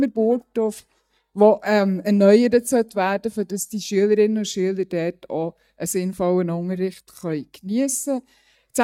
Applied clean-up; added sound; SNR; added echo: neural mask model DeepFilterNet 3.